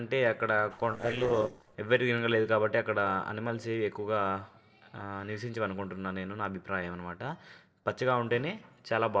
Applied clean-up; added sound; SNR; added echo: neural separator model SepFormer DNS4.